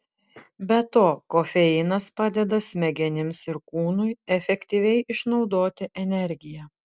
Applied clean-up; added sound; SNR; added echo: none; none; none; none.